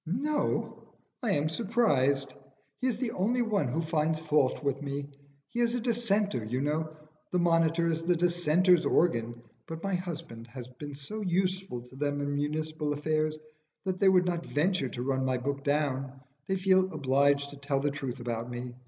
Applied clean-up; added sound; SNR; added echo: none; none; none; none.